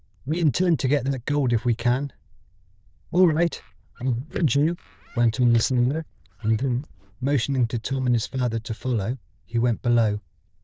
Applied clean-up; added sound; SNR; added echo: neural diffusion model UNIVERSE++.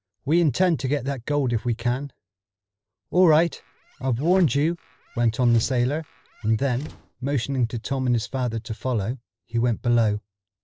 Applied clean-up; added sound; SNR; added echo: neural separator model SepFormer DNS4.